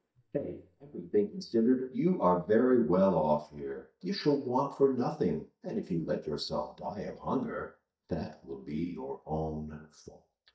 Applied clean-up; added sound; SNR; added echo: neural mask model DeepFilterNet 3.